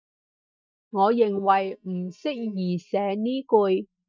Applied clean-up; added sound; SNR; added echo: neural mask model DeepFilterNet 3.